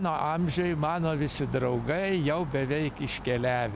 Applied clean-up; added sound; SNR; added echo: none; none; none; none.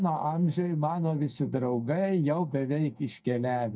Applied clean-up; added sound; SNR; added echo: neural mask model DeepFilterNet 3.